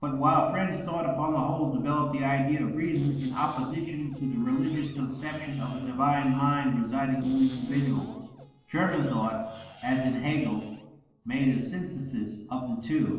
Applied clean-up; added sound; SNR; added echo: neural separator model SepFormer DNS4.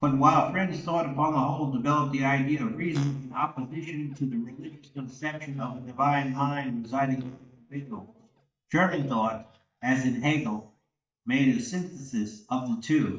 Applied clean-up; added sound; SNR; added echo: neural mask model DeepFilterNet 3.